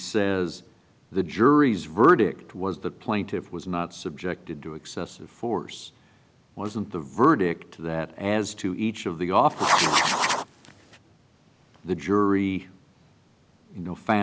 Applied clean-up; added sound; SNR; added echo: none; Writing; -2 dB; none.